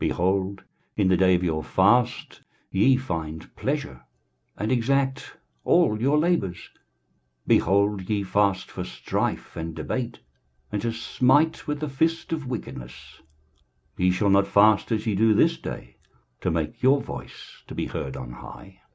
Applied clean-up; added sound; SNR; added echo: none; none; none; none.